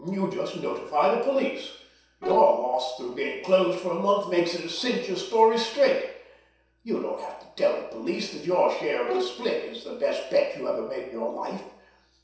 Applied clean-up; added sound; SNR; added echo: neural separator model SepFormer DNS4.